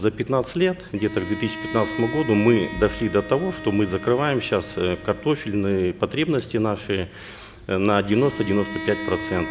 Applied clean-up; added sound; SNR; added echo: none; Bowed string instrument; 13 dB; none.